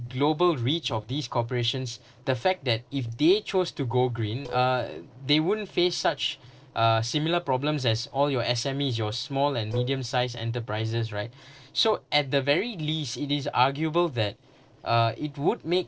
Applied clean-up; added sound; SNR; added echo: neural separator model SepFormer DNS4.